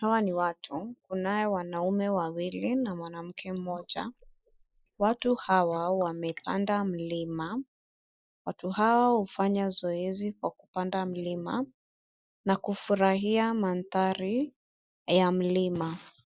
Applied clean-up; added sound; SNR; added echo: neural mask model Resemble Enhance denoiser.